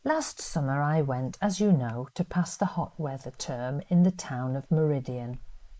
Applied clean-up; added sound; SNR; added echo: neural mask model Resemble Enhance denoiser.